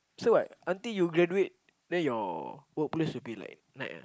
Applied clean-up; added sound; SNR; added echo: neural mask model Resemble Enhance denoiser.